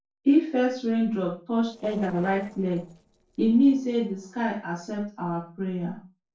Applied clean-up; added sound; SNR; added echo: neural separator model SepFormer DNS4.